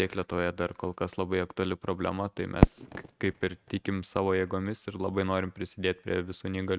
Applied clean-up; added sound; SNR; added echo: neural mask model RNNoise.